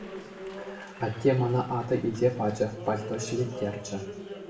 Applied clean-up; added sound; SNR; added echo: none; Applause; 13 dB; reverberation time 0.7 s.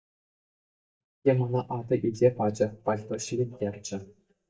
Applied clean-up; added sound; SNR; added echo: neural mask model DeepFilterNet 3.